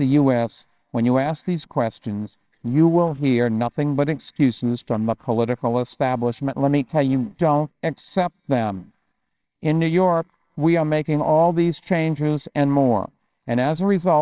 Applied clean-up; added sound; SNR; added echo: neural separator model SepFormer WHAMR!.